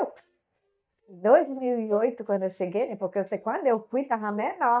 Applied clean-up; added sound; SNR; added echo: neural mask model DeepFilterNet 3.